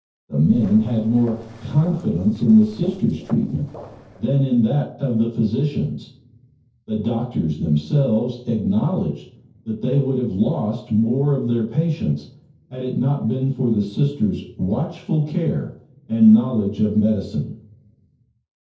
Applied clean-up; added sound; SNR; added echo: neural separator model SepFormer DNS4.